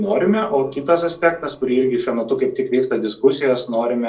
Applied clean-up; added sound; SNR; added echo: neural separator model SepFormer DNS4.